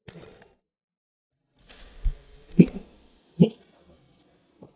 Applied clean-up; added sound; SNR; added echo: neural mask model DeepFilterNet 3.